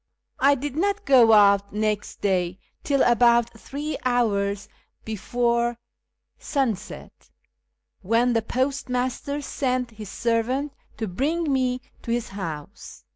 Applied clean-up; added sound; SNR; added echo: none; none; none; none.